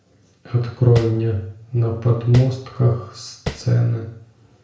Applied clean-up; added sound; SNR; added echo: none; Tap; 11 dB; reverberation time 0.5 s.